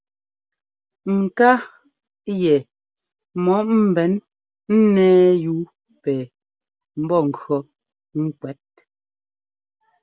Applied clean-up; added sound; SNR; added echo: none; none; none; none.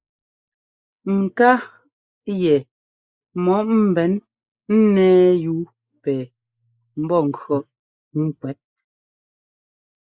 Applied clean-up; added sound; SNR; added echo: neural mask model Resemble Enhance denoiser.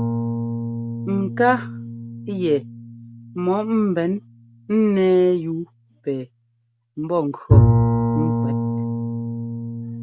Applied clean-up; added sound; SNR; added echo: none; Bowed string instrument; 0 dB; none.